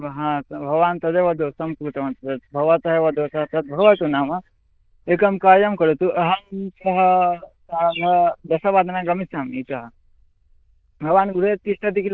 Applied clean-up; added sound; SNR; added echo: neural diffusion model UNIVERSE++.